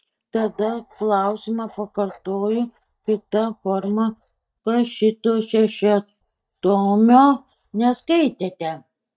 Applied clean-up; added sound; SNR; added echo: neural mask model DeepFilterNet 3.